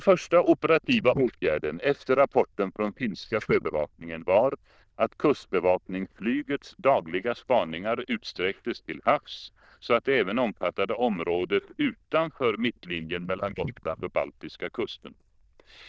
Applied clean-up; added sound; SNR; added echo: neural diffusion model UNIVERSE++.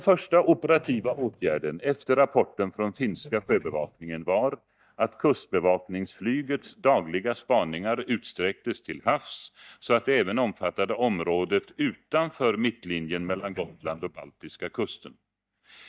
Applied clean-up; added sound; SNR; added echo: neural mask model DeepFilterNet 3.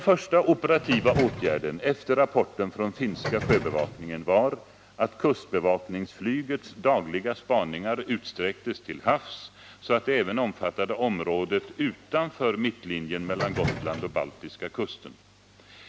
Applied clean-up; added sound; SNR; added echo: none; Subway, metro, underground; 7 dB; none.